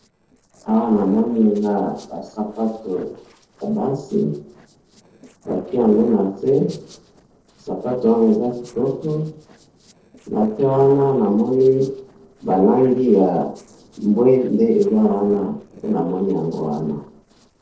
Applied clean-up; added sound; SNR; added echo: neural separator model SepFormer DNS4.